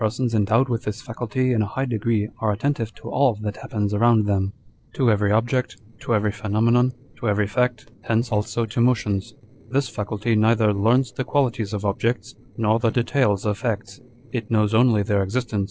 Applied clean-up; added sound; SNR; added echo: neural separator model SepFormer DNS4.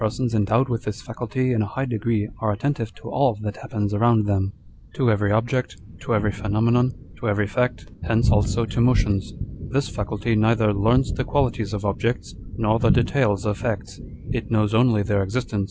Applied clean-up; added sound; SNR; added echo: none; Thunder; 8 dB; none.